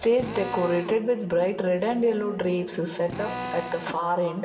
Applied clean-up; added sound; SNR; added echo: none; Drill; 13 dB; reverberation time 2.5 s.